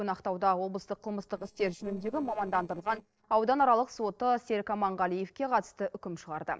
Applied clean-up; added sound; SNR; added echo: neural separator model SepFormer DNS4.